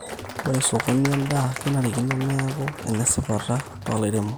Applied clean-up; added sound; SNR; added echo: none; Applause; 10 dB; none.